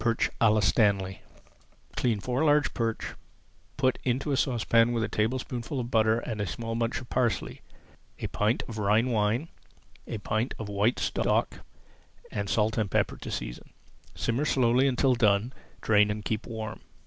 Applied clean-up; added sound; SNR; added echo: none; none; none; none.